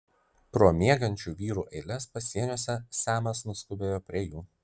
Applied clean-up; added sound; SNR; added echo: none; none; none; none.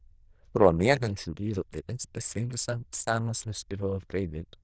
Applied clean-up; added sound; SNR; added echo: neural diffusion model UNIVERSE++.